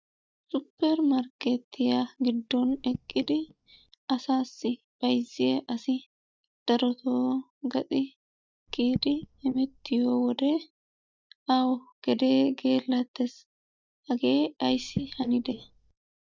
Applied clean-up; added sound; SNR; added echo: neural mask model DeepFilterNet 3.